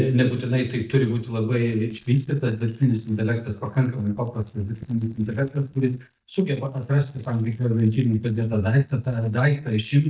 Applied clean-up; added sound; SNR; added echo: neural mask model DeepFilterNet 3.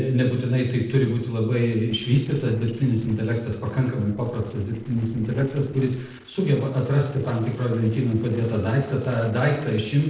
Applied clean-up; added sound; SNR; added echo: neural separator model SepFormer DNS4.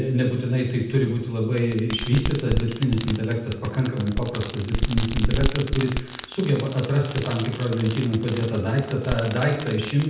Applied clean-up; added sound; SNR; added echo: none; Fireworks; 6 dB; reverberation time 0.8 s.